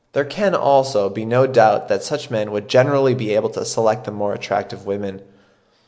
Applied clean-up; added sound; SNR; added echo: none; none; none; none.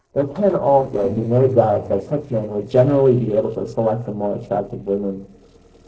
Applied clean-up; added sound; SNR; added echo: neural separator model SepFormer DNS4.